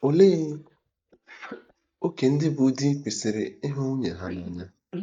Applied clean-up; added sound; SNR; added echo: neural mask model DeepFilterNet 3.